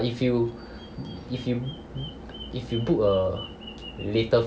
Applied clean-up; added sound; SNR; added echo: none; Bird vocalization, bird call, bird song; 19 dB; none.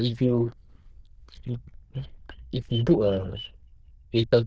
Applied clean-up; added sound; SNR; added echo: neural diffusion model UNIVERSE++.